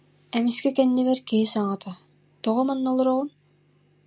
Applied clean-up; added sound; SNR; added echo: none; none; none; none.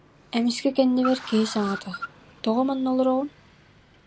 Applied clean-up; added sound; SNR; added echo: none; Car; 15 dB; none.